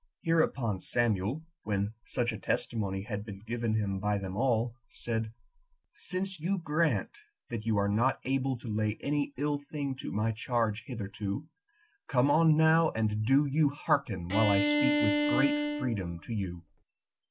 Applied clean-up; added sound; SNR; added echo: none; Bowed string instrument; 0 dB; none.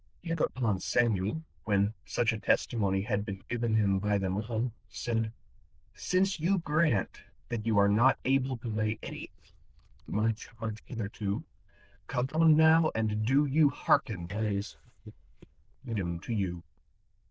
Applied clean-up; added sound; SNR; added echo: neural diffusion model UNIVERSE++.